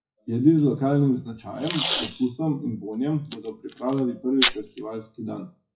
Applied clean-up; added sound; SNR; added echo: classical method WPE with log-MMSE.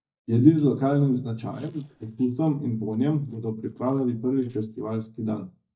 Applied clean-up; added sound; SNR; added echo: neural mask model DeepFilterNet 3.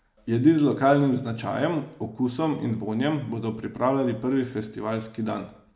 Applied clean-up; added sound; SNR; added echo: none; none; none; none.